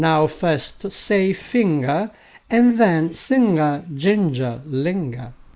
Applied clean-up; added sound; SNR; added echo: neural mask model Resemble Enhance denoiser.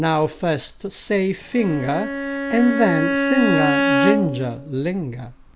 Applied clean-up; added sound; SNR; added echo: none; Bowed string instrument; 2 dB; none.